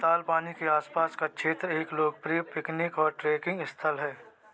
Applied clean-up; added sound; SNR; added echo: none; none; none; none.